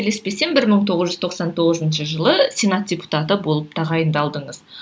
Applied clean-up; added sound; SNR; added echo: none; none; none; none.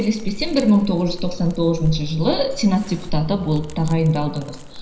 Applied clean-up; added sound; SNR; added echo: none; Crackle; 8 dB; reverberation time 0.9 s.